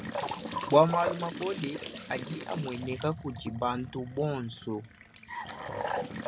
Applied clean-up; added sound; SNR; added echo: none; Trickle, dribble / Bathtub (filling or washing) / Sink (filling or washing) / Gurgling; 5 dB; none.